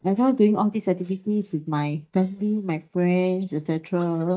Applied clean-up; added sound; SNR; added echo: neural mask model DeepFilterNet 3.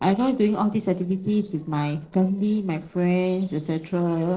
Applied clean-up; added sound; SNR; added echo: neural separator model SepFormer DNS4.